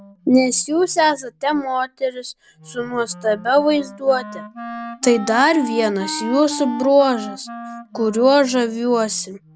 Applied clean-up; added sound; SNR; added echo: none; Wind instrument, woodwind instrument; 15 dB; none.